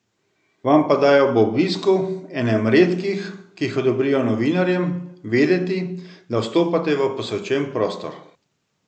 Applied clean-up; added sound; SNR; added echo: none; none; none; none.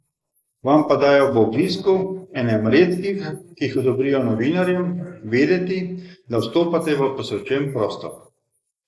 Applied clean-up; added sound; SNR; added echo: neural mask model Resemble Enhance denoiser.